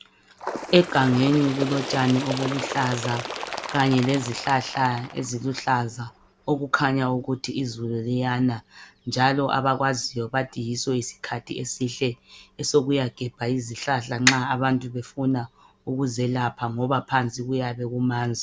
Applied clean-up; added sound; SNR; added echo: none; Bird; 14 dB; none.